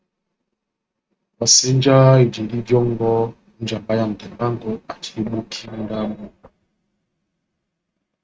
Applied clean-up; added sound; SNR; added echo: neural mask model RNNoise.